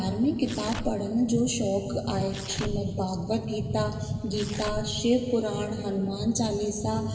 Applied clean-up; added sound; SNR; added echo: none; Tearing; 13 dB; reverberation time 2.2 s.